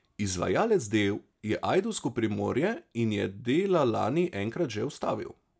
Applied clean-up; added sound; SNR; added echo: none; none; none; none.